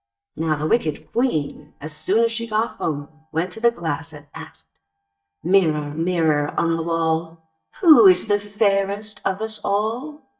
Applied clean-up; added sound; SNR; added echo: neural mask model DeepFilterNet 3.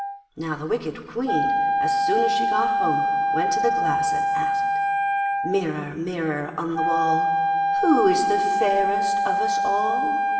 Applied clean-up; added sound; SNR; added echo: none; Wind instrument, woodwind instrument; -4 dB; reverberation time 2.7 s.